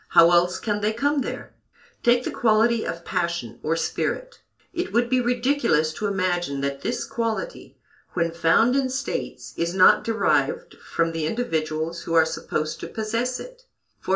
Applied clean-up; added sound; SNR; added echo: none; none; none; reverberation time 0.2 s.